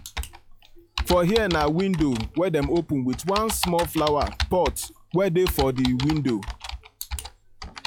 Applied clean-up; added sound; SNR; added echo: classical method log-MMSE.